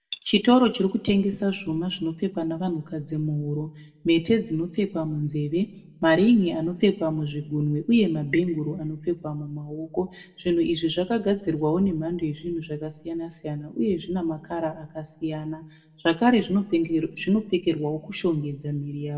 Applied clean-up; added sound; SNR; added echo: none; none; none; reverberation time 0.7 s.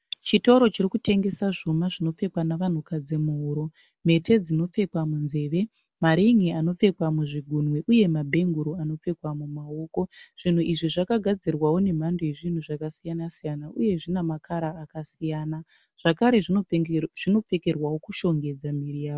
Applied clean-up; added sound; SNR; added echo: none; none; none; none.